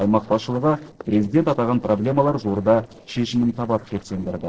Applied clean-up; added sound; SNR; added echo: neural separator model SepFormer DNS4.